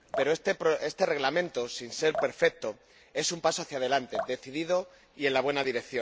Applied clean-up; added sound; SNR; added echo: none; Drip; 13 dB; none.